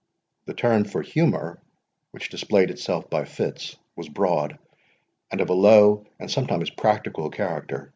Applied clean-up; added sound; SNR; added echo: none; none; none; none.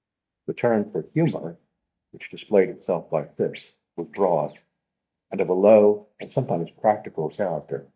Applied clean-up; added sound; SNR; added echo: neural mask model DeepFilterNet 3.